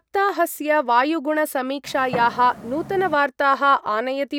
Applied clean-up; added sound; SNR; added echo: none; Fireworks; 14 dB; none.